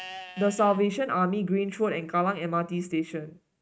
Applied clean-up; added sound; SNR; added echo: neural mask model RNNoise.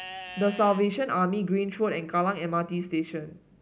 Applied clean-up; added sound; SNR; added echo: none; Livestock, farm animals, working animals; 19 dB; none.